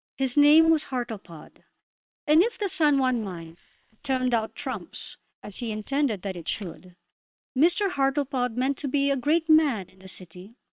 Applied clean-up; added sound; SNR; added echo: neural separator model SepFormer WHAM!.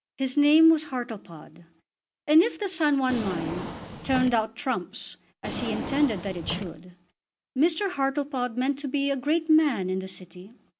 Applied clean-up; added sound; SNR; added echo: none; Drawer open or close; 10 dB; none.